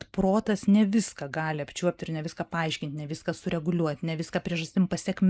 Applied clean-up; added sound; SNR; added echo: neural mask model Resemble Enhance denoiser.